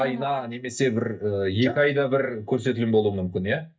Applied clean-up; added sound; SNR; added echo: neural mask model DeepFilterNet 3.